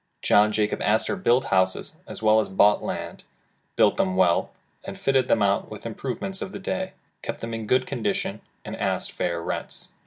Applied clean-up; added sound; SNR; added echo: none; none; none; none.